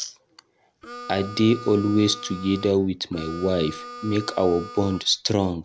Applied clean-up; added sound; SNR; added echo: none; Harmonica; 15 dB; none.